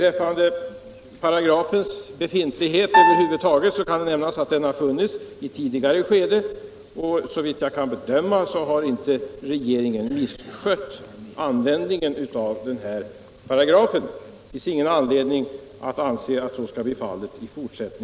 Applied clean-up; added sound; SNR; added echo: none; Piano; -2 dB; none.